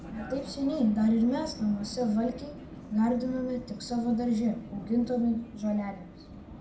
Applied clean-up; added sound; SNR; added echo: none; Vehicle; 14 dB; reverberation time 0.4 s.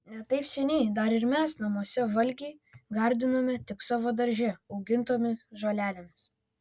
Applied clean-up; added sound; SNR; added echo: none; none; none; none.